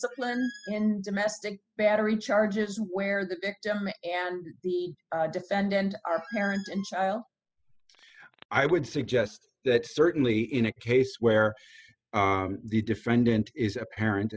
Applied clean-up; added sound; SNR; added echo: classical method spectral subtraction.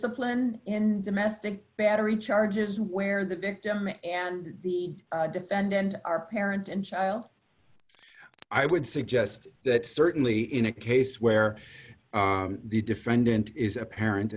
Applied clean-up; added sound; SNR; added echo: none; none; none; none.